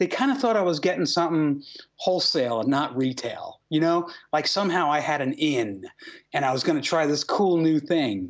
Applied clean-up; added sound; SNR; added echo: none; none; none; none.